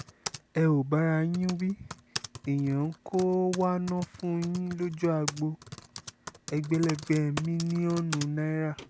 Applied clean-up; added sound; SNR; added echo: none; Typing; 14 dB; none.